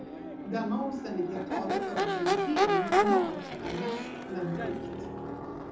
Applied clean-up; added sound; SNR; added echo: none; Crowd / Race car, auto racing / Accelerating, revving, vroom; -4 dB; reverberation time 0.5 s.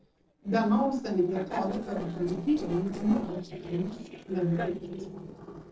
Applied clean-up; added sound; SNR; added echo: neural separator model SepFormer DNS4.